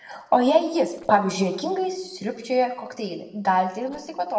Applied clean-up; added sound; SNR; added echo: neural separator model SepFormer DNS4.